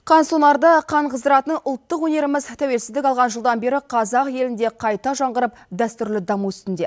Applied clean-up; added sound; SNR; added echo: none; none; none; none.